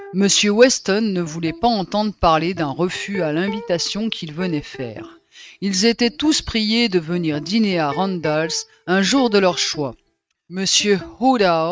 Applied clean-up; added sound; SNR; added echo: neural mask model RNNoise.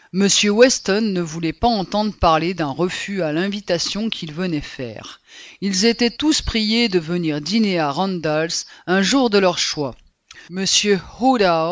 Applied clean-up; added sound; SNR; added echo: none; none; none; none.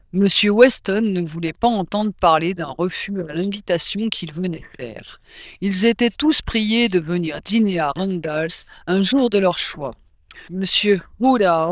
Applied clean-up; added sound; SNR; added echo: neural diffusion model UNIVERSE++.